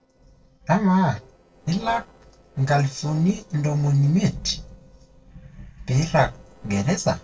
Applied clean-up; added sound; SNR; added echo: neural separator model SepFormer DNS4.